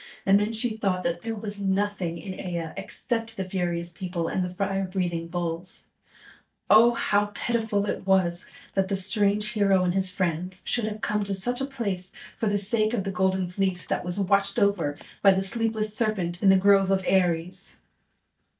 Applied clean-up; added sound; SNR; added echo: neural mask model DeepFilterNet 3.